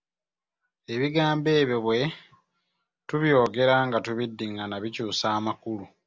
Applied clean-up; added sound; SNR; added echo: none; none; none; none.